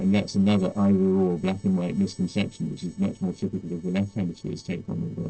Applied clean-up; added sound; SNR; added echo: neural separator model SepFormer DNS4.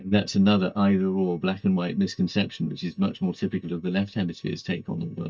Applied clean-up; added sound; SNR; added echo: neural mask model DeepFilterNet 3.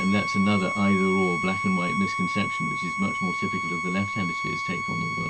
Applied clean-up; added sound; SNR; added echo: none; Bowed string instrument; 2 dB; reverberation time 0.2 s.